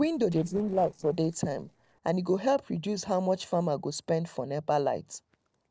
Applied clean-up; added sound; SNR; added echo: neural separator model SepFormer DNS4.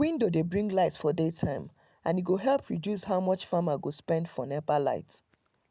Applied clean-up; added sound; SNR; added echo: none; none; none; none.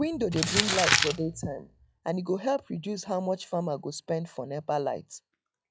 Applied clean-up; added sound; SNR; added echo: classical method log-MMSE.